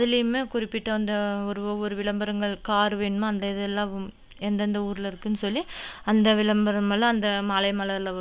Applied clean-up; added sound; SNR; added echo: none; none; none; none.